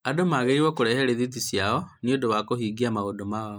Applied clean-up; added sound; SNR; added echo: neural mask model Resemble Enhance denoiser.